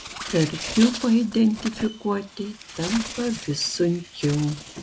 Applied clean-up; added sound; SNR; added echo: none; Bird; 12 dB; none.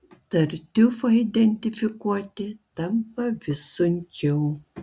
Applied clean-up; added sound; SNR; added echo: none; none; none; none.